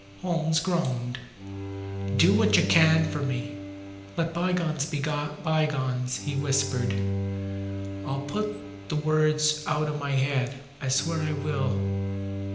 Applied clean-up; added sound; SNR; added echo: none; Bowed string instrument; 6 dB; reverberation time 0.9 s.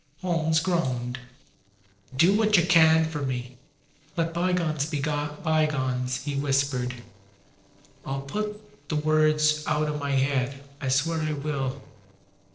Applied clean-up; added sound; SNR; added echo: neural separator model SepFormer DNS4.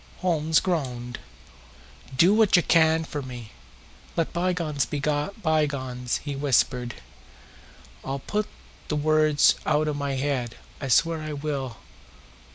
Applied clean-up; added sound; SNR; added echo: none; none; none; none.